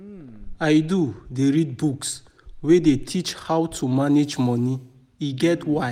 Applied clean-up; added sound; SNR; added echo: none; Respiratory sounds; 20 dB; none.